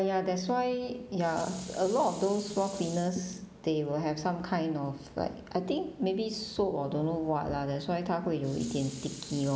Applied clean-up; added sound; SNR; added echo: none; Dishes, pots, and pans; 17 dB; none.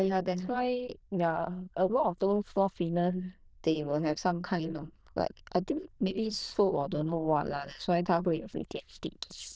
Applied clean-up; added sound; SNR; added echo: neural diffusion model UNIVERSE++.